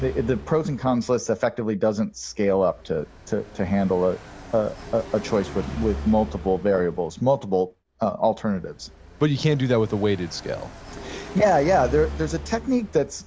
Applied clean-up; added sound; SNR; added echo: none; Car passing by; 14 dB; none.